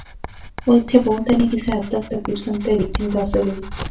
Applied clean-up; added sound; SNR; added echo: none; Writing; 12 dB; reverberation time 0.3 s.